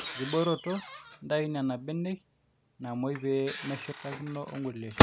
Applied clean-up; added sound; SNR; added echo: none; Microwave oven; 0 dB; none.